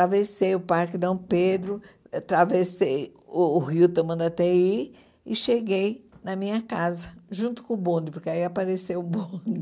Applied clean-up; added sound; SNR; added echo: none; none; none; none.